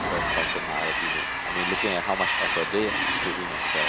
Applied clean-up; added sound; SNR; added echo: none; Train; -4 dB; none.